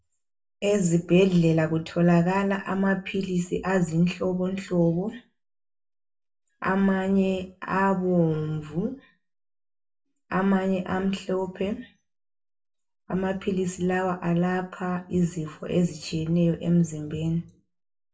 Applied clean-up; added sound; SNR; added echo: none; none; none; reverberation time 0.3 s.